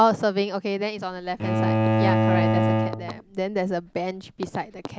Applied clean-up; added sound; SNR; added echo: none; Bowed string instrument; -3 dB; none.